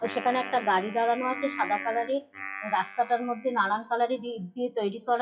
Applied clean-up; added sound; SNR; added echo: classical method WPE with log-MMSE.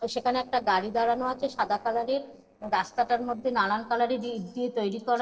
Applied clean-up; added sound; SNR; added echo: neural separator model SepFormer DNS4.